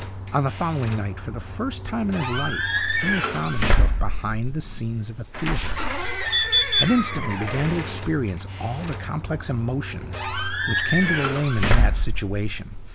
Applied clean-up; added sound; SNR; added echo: none; Squeak / Slam / Alarm / Wood; -3 dB; none.